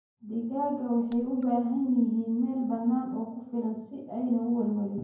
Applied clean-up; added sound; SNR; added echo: none; Raindrop; 20 dB; reverberation time 0.9 s.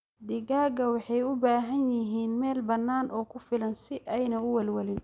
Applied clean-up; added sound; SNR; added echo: none; none; none; none.